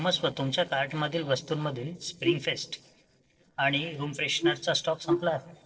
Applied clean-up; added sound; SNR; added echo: neural separator model SepFormer DNS4.